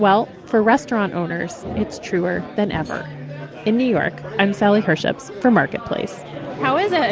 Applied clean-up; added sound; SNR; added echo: none; none; none; none.